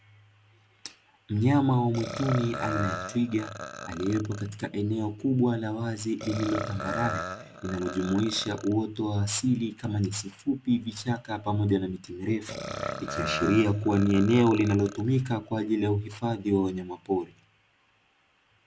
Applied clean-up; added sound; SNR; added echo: none; Burping, eructation; 9 dB; none.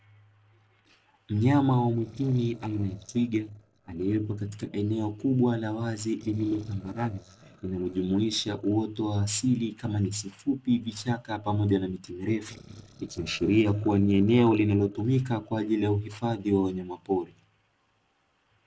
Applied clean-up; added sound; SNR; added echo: neural separator model SepFormer DNS4.